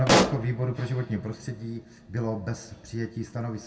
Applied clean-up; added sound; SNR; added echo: none; Explosion; -5 dB; reverberation time 0.2 s.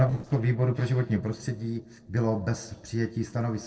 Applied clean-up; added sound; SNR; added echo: neural separator model SepFormer DNS4.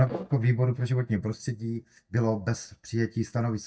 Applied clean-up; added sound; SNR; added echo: neural mask model DeepFilterNet 3.